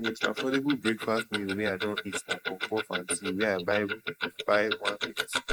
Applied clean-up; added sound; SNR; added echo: neural mask model Resemble Enhance denoiser.